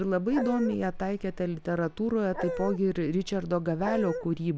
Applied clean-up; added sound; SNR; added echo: none; Dog; 5 dB; none.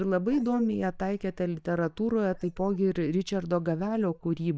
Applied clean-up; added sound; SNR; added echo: neural mask model DeepFilterNet 3.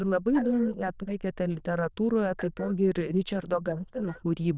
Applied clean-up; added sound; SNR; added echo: neural diffusion model UNIVERSE++.